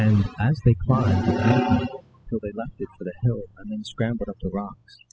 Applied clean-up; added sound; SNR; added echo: classical method spectral subtraction.